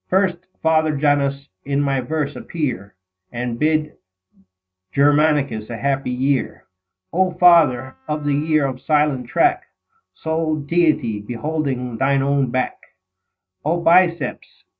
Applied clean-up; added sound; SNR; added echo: neural mask model RNNoise.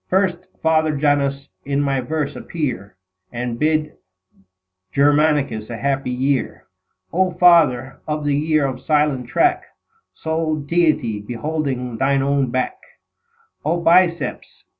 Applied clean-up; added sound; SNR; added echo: none; none; none; none.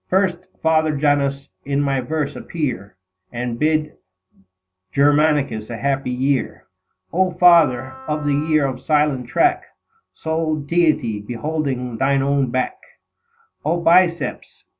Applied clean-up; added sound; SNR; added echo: none; Wind instrument, woodwind instrument; 19 dB; none.